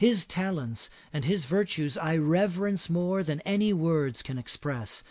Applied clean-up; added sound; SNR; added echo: none; none; none; none.